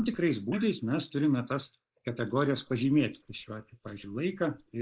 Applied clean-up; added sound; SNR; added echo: neural mask model Resemble Enhance denoiser.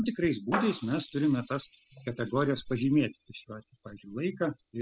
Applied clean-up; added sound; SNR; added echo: classical method spectral subtraction.